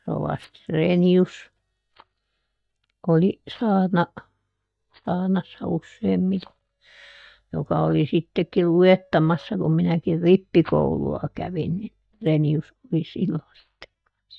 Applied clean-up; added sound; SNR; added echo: neural mask model DeepFilterNet 3.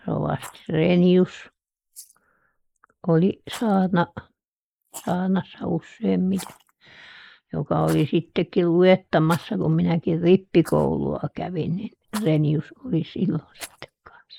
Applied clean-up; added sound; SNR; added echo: neural mask model Resemble Enhance denoiser.